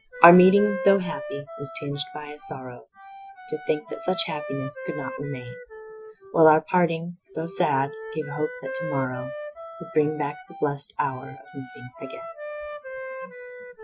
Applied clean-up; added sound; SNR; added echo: classical method Wiener filter.